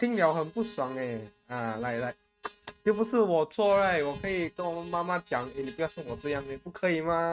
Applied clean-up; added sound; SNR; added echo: neural mask model RNNoise.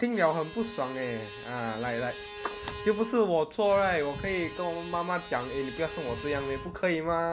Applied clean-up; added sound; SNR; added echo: none; Bowed string instrument; 13 dB; none.